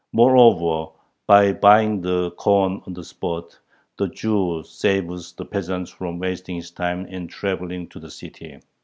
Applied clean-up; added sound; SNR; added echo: none; none; none; none.